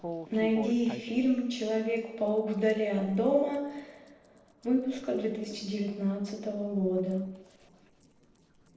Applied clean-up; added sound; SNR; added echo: neural separator model SepFormer DNS4.